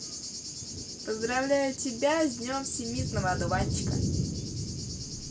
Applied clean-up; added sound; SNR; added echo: none; Thunder / Cricket; 2 dB; reverberation time 0.2 s.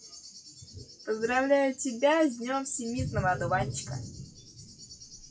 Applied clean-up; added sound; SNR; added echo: classical method WPE with log-MMSE.